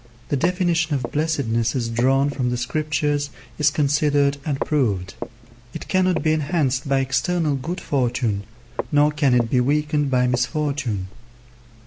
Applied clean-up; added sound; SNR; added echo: none; Walk, footsteps; 15 dB; none.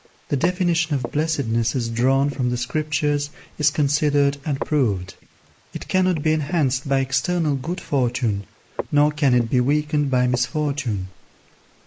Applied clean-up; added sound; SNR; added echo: neural mask model Resemble Enhance denoiser.